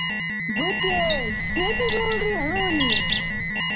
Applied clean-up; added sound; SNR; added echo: none; Bird + Alarm; -5 dB; none.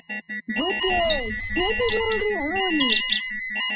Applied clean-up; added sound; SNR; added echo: classical method spectral subtraction.